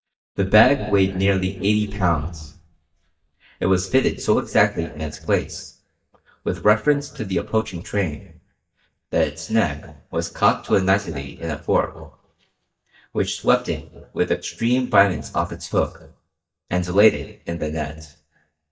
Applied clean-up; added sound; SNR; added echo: neural mask model DeepFilterNet 3.